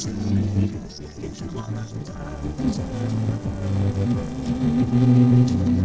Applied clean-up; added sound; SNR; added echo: neural separator model SepFormer DNS4.